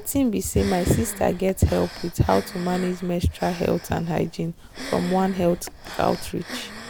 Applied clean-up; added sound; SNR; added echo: none; Breathing; 13 dB; none.